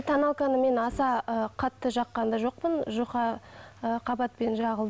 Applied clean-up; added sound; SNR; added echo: none; none; none; none.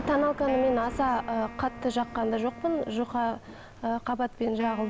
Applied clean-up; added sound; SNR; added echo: none; Thunder + Wind instrument, woodwind instrument; 13 dB; none.